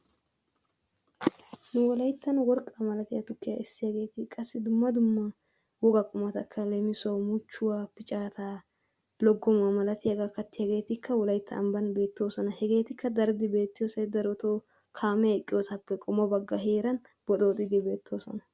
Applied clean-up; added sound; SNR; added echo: none; none; none; none.